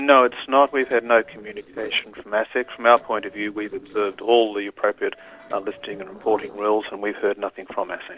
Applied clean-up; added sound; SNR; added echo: neural separator model SepFormer DNS4.